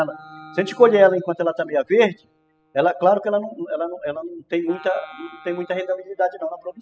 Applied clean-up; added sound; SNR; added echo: classical method spectral subtraction.